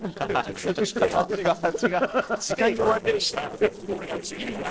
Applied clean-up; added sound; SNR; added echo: neural separator model SepFormer DNS4.